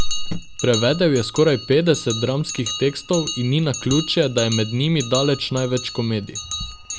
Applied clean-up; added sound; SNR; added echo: none; Bell + Cricket; 6 dB; none.